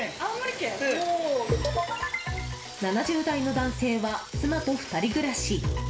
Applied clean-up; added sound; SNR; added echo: none; Drill; 15 dB; reverberation time 0.4 s.